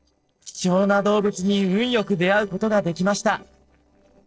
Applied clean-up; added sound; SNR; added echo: neural separator model SepFormer DNS4.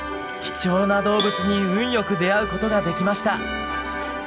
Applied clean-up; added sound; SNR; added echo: none; Bell; 14 dB; none.